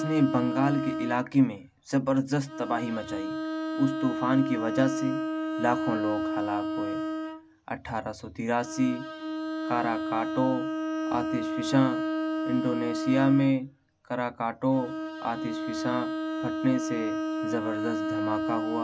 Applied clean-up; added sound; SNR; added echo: none; Bowed string instrument; 3 dB; none.